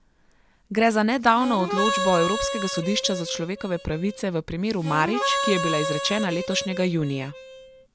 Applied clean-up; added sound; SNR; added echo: none; Harmonica; 5 dB; none.